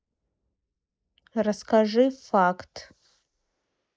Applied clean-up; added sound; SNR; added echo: neural mask model Resemble Enhance denoiser.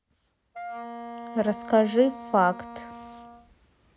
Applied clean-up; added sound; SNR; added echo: none; Wind instrument, woodwind instrument; 13 dB; none.